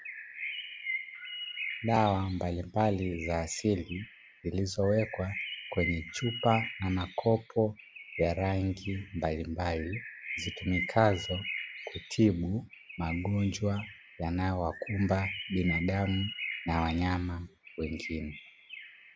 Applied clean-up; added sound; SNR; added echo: none; Bird; 10 dB; none.